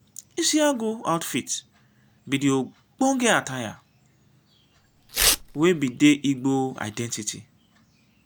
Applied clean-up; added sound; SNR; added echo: none; Tearing; 1 dB; none.